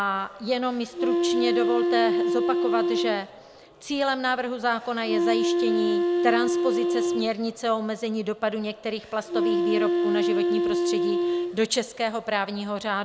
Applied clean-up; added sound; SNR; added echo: none; Wind instrument, woodwind instrument; -3 dB; none.